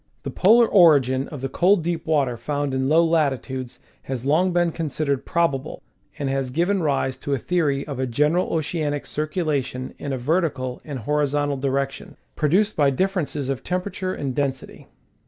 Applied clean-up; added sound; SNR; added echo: none; none; none; none.